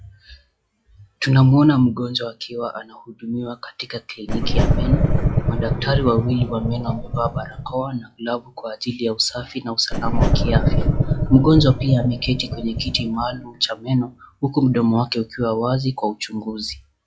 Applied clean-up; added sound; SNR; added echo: classical method log-MMSE.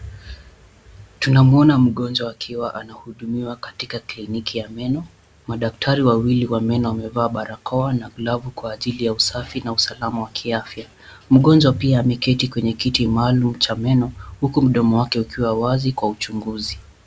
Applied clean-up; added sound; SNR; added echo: none; none; none; none.